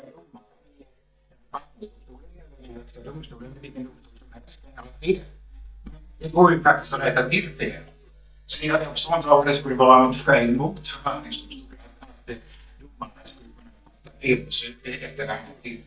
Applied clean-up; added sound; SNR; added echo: neural mask model DeepFilterNet 3.